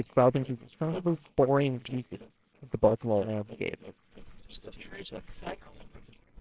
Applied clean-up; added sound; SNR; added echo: neural separator model SepFormer WHAMR!.